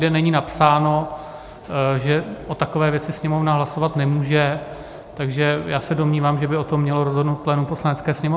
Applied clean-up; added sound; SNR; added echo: none; none; none; none.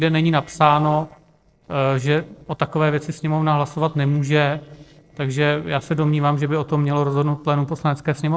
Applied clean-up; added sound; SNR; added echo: neural separator model SepFormer DNS4.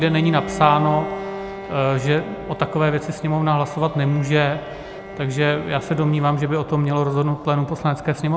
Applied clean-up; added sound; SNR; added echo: none; Bowed string instrument; 14 dB; none.